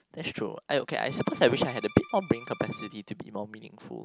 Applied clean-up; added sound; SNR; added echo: none; Bowed string instrument; 17 dB; none.